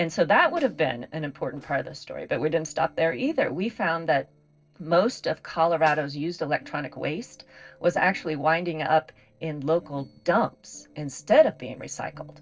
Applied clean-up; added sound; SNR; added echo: neural separator model SepFormer DNS4.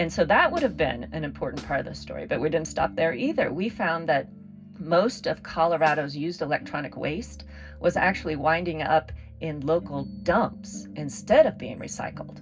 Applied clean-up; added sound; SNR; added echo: none; Snare drum; 18 dB; reverberation time 0.4 s.